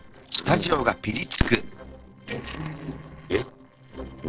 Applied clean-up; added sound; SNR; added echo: neural separator model SepFormer DNS4.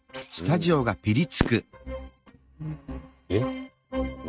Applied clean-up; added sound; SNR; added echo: neural mask model RNNoise.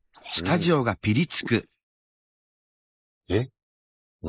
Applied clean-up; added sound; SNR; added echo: neural mask model Resemble Enhance denoiser.